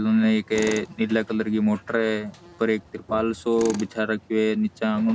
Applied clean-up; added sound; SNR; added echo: none; Tools + Buzz; 17 dB; none.